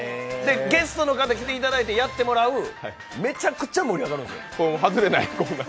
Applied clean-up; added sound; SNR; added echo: none; none; none; none.